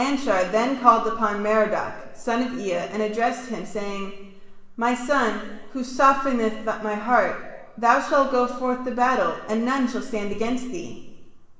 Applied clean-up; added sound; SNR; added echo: none; none; none; reverberation time 1.2 s.